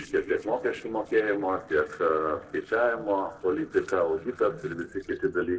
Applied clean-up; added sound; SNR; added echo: neural separator model SepFormer DNS4.